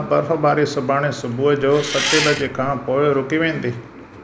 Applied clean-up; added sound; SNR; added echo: none; Engine; 4 dB; none.